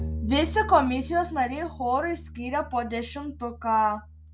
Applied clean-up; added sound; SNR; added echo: none; Bowed string instrument; 11 dB; none.